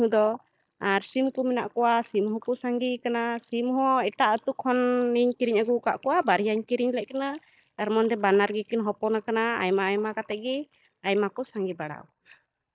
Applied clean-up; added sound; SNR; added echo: neural mask model DeepFilterNet 3.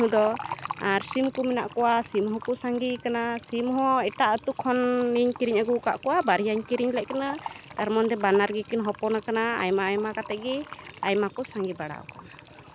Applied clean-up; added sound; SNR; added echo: none; Fill (with liquid); 16 dB; none.